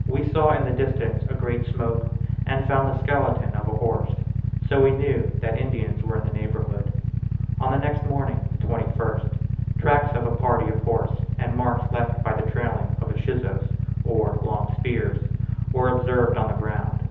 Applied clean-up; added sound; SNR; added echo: none; Idling / Motorcycle; -2 dB; reverberation time 0.8 s.